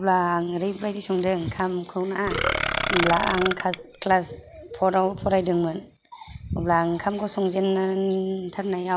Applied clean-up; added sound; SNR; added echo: none; Burping, eructation; 2 dB; none.